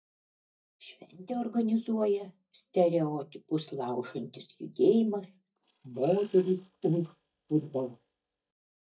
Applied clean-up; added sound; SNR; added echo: neural mask model DeepFilterNet 3.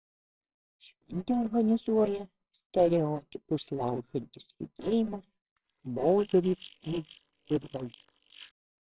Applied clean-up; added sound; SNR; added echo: neural separator model SepFormer WHAMR!.